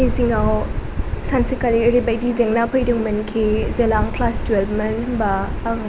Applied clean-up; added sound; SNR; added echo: none; none; none; none.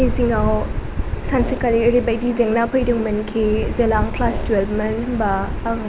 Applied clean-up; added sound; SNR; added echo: none; Fart; 14 dB; none.